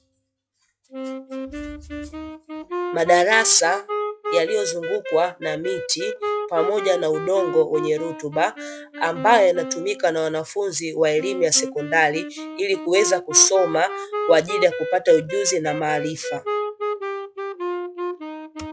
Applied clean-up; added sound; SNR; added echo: classical method log-MMSE.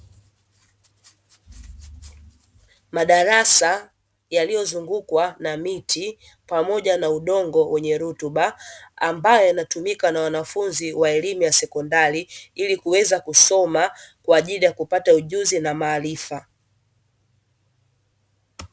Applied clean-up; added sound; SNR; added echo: none; none; none; none.